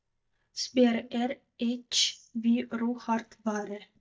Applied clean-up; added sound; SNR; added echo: neural mask model DeepFilterNet 3.